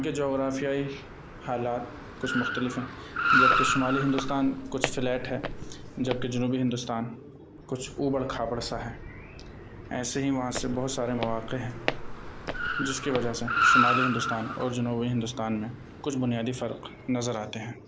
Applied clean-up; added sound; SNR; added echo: none; Walk, footsteps + Car; 1 dB; none.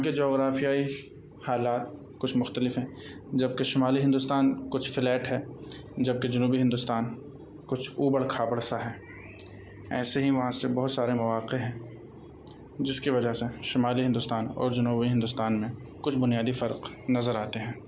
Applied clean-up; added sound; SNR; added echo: none; none; none; none.